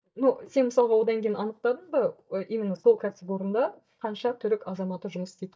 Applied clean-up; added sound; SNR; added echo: neural mask model DeepFilterNet 3.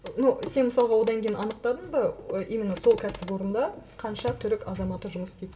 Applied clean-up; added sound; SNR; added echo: none; Clock; 17 dB; reverberation time 1.0 s.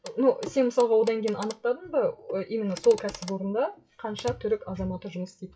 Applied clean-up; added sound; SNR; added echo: classical method WPE with log-MMSE.